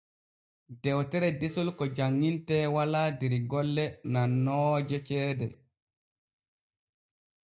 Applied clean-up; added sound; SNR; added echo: neural mask model DeepFilterNet 3.